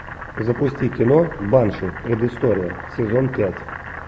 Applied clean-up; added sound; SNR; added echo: none; Boiling; 14 dB; none.